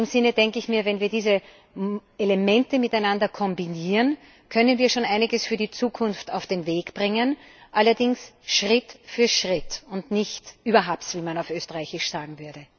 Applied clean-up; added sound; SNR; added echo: none; none; none; none.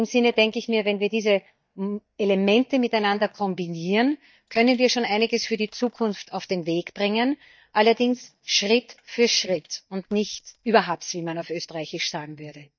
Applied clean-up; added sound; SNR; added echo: neural mask model DeepFilterNet 3.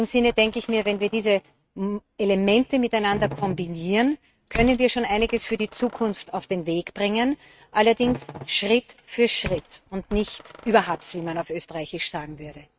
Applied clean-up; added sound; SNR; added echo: neural mask model RNNoise.